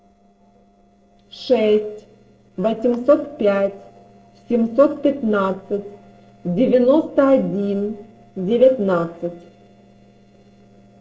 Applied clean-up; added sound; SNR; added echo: neural separator model SepFormer DNS4.